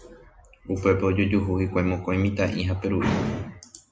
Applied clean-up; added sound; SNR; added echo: none; none; none; none.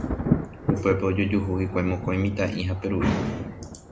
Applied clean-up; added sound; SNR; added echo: none; Thunder; 5 dB; none.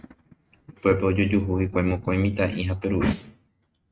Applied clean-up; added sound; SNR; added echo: neural mask model RNNoise.